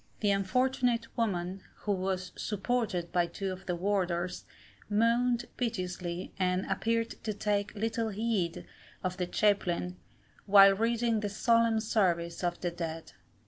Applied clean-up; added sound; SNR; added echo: none; none; none; none.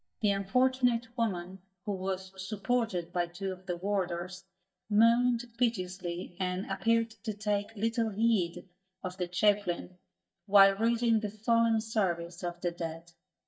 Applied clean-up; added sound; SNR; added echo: neural mask model DeepFilterNet 3.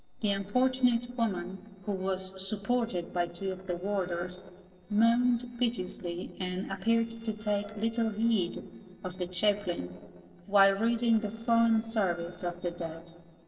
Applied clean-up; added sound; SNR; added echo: neural separator model SepFormer DNS4.